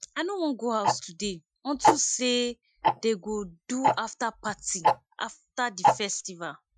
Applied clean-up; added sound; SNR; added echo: classical method Wiener filter.